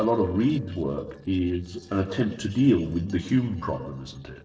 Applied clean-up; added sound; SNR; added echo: neural separator model SepFormer DNS4.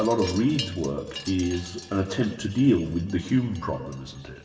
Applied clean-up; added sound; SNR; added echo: none; Wind chime; 16 dB; reverberation time 1.2 s.